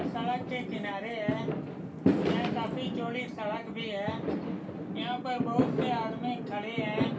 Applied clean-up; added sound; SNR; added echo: none; Fireworks; -4 dB; reverberation time 0.3 s.